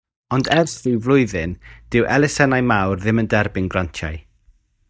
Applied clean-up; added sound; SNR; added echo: neural mask model DeepFilterNet 3.